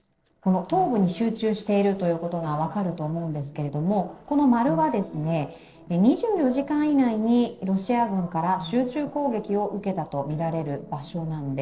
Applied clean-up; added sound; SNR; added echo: neural separator model SepFormer DNS4.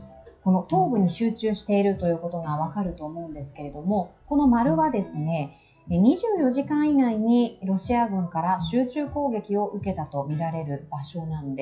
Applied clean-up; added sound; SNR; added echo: classical method WPE with log-MMSE.